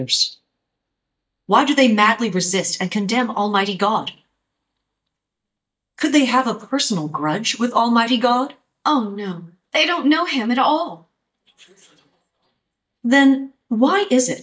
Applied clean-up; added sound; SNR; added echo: neural mask model DeepFilterNet 3.